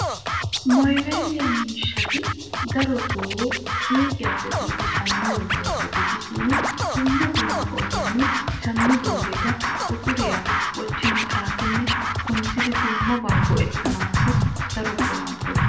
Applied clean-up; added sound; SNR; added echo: none; Scratching (performance technique); -2 dB; reverberation time 0.9 s.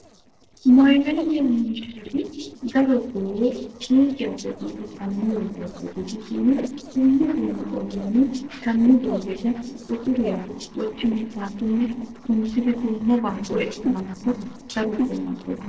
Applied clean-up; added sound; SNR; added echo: neural separator model SepFormer DNS4.